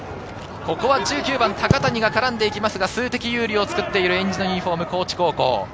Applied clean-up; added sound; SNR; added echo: none; none; none; none.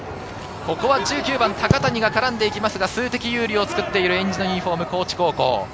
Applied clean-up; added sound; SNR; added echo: none; Printer; 19 dB; none.